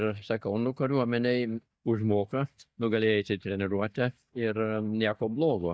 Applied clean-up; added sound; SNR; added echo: neural mask model DeepFilterNet 3.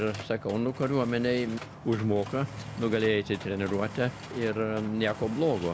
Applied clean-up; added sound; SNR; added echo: none; Mechanisms; 18 dB; none.